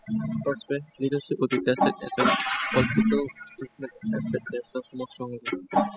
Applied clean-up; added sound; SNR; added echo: classical method spectral subtraction.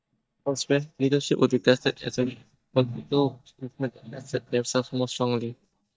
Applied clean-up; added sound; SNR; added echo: neural mask model DeepFilterNet 3.